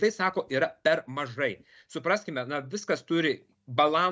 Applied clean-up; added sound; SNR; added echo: none; none; none; none.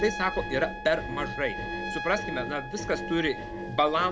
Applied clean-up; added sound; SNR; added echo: none; Engine + Trumpet; 6 dB; none.